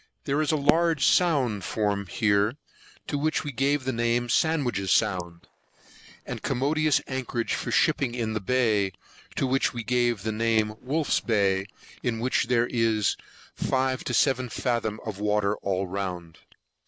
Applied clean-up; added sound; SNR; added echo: neural mask model Resemble Enhance denoiser.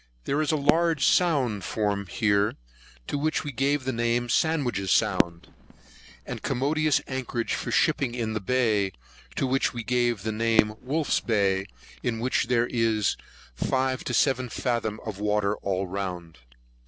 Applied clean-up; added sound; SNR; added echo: none; Fireworks; 6 dB; none.